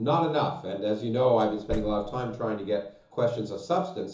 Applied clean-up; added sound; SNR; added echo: none; Slam; 13 dB; reverberation time 0.7 s.